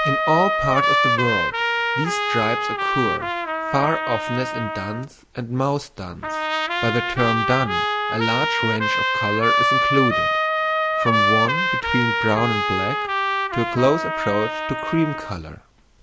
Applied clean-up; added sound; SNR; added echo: none; Trumpet; -2 dB; none.